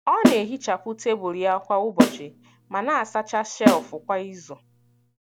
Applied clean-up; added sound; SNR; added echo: none; Snare drum; 0 dB; none.